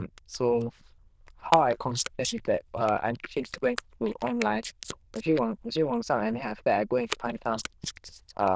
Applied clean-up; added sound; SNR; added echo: neural diffusion model UNIVERSE++.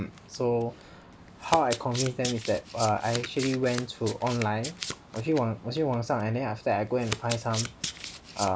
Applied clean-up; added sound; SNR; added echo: none; Domestic sounds, home sounds; 10 dB; none.